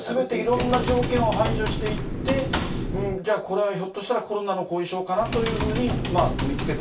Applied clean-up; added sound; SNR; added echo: none; Typing; 3 dB; reverberation time 0.2 s.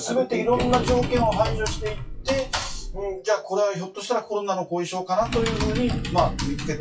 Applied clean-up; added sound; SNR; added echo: classical method WPE with log-MMSE.